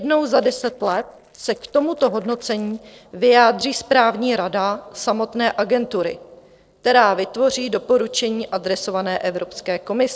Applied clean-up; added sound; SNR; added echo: neural separator model SepFormer DNS4.